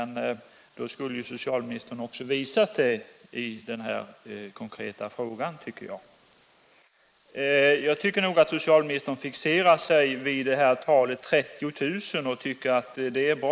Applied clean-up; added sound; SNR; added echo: neural mask model Resemble Enhance denoiser.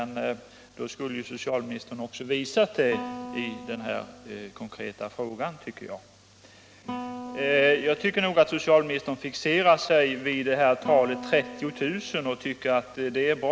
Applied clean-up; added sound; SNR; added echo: none; Guitar; 16 dB; none.